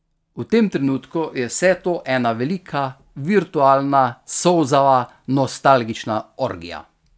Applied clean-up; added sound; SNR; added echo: none; none; none; none.